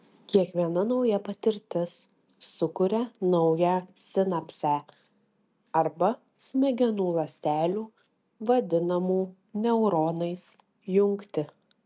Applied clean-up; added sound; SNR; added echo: none; none; none; none.